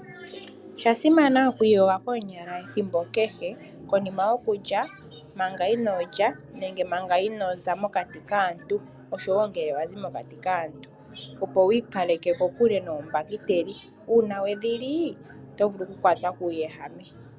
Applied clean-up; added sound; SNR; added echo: none; none; none; none.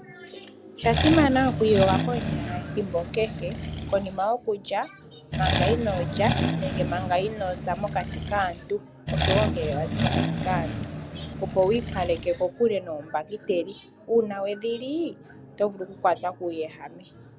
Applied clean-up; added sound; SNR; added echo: none; Accelerating, revving, vroom; 1 dB; none.